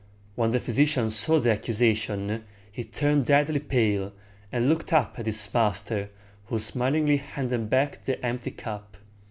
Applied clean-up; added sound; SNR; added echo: none; none; none; none.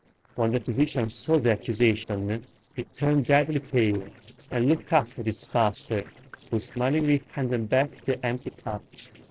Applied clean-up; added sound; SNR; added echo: neural separator model SepFormer DNS4.